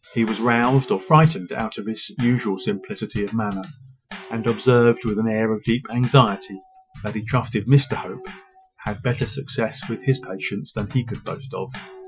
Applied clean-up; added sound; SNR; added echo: classical method Wiener filter.